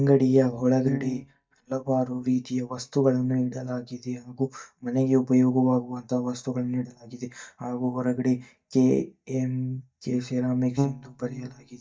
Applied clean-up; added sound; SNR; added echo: neural mask model DeepFilterNet 3.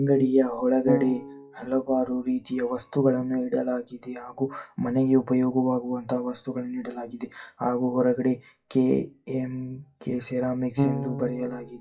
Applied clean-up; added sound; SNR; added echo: classical method WPE with log-MMSE.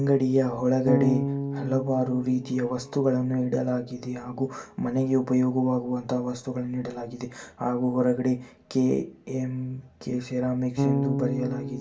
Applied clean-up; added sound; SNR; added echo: none; Bass guitar; 7 dB; reverberation time 0.2 s.